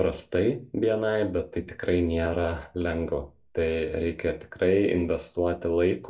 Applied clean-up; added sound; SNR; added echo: none; none; none; reverberation time 0.2 s.